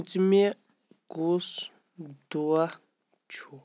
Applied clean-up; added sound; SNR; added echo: none; none; none; none.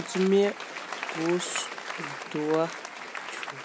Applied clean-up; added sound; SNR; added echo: none; Applause; 7 dB; none.